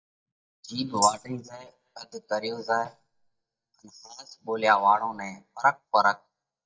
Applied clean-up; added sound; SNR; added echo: neural mask model DeepFilterNet 3.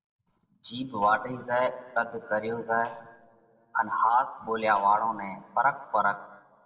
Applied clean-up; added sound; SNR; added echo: neural separator model SepFormer DNS4.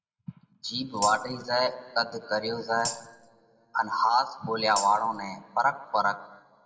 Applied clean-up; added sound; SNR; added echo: none; Tambourine; 10 dB; reverberation time 1.3 s.